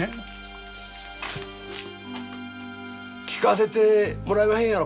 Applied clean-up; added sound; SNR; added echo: none; none; none; none.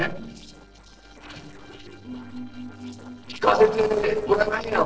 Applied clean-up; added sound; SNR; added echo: neural separator model SepFormer DNS4.